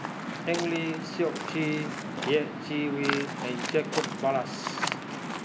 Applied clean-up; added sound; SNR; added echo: none; Waves, surf; 3 dB; none.